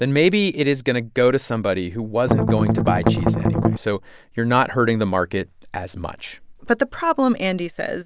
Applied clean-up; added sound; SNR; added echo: none; Strum; -3 dB; none.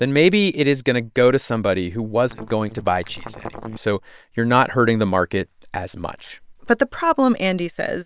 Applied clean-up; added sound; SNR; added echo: neural separator model SepFormer WHAM!.